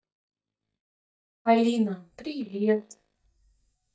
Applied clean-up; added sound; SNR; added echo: neural mask model DeepFilterNet 3.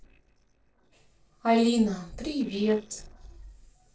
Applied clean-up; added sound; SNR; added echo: neural separator model SepFormer DNS4.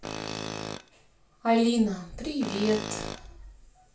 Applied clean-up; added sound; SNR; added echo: none; Tools; 8 dB; reverberation time 0.3 s.